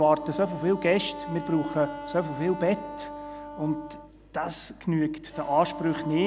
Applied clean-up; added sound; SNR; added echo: none; Wind instrument, woodwind instrument; 12 dB; none.